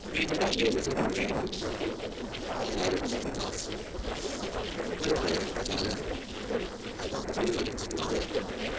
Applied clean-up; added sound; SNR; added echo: neural separator model SepFormer DNS4.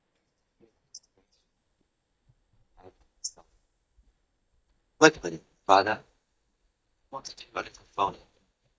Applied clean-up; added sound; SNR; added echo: neural mask model DeepFilterNet 3.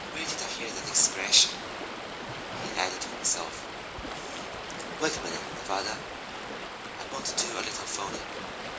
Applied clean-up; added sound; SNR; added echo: none; Stream; 5 dB; reverberation time 0.4 s.